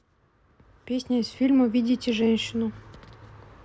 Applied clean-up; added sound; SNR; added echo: none; none; none; none.